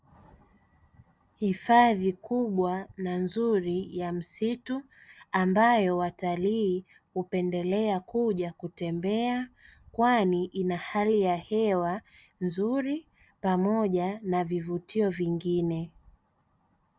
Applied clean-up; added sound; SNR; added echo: none; none; none; none.